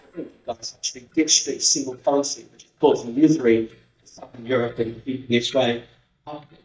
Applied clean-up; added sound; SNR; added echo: neural mask model DeepFilterNet 3.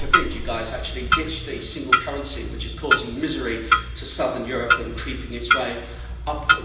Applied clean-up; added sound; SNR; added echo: none; Clock; -5 dB; reverberation time 0.9 s.